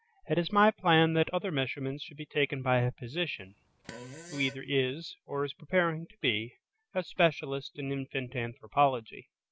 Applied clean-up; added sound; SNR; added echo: none; Fart; 17 dB; none.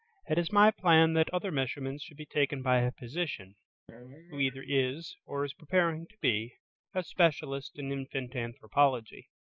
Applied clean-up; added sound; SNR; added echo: neural mask model Resemble Enhance denoiser.